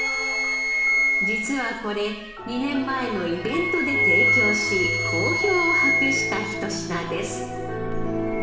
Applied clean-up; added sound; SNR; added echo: none; Wind instrument, woodwind instrument; -1 dB; reverberation time 0.9 s.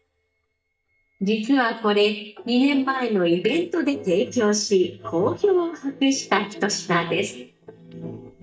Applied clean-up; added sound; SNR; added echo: neural mask model DeepFilterNet 3.